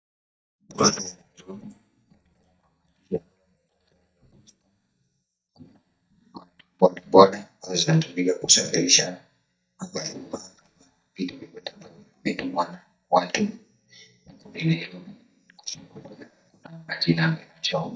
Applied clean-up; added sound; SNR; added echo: neural mask model DeepFilterNet 3.